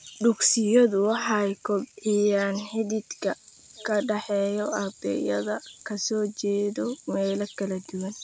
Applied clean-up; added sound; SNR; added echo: none; none; none; none.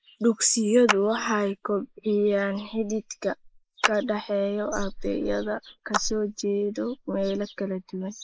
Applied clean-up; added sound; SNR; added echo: neural mask model Resemble Enhance denoiser.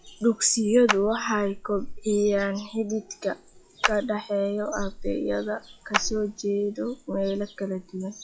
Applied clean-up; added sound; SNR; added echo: classical method log-MMSE.